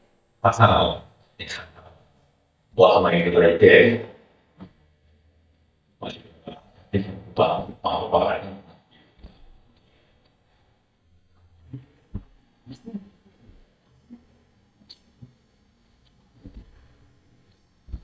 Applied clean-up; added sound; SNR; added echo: neural mask model DeepFilterNet 3.